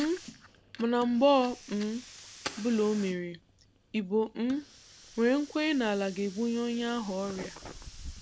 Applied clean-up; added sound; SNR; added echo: none; Fire + Hiss; 16 dB; none.